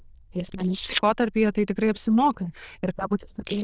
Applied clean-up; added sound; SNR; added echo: neural diffusion model UNIVERSE++.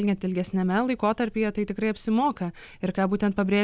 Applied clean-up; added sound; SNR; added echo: none; none; none; none.